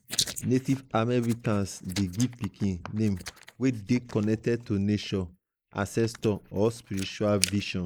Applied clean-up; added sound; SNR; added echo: neural mask model Resemble Enhance denoiser.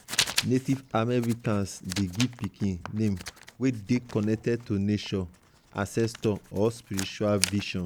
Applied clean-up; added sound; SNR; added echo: none; Writing; 9 dB; none.